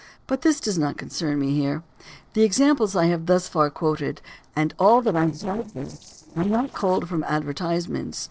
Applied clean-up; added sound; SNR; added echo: neural separator model SepFormer DNS4.